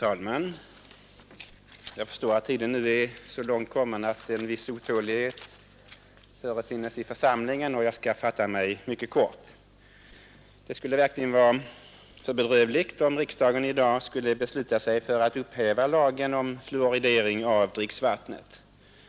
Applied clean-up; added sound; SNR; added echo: none; none; none; none.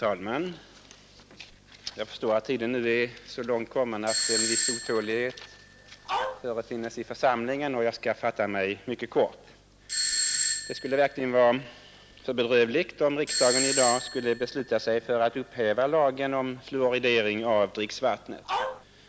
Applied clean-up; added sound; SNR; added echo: none; Dog + Doorbell; 3 dB; none.